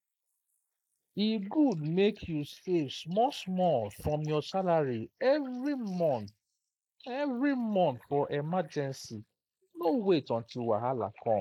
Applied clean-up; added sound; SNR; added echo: neural mask model Resemble Enhance denoiser.